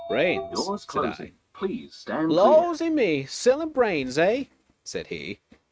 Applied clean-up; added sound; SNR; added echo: neural mask model RNNoise.